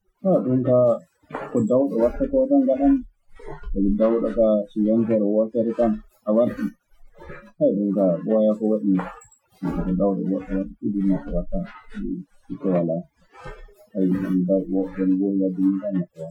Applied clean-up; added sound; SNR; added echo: classical method Wiener filter.